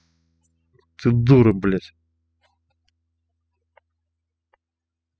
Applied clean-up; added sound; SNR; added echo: classical method spectral subtraction.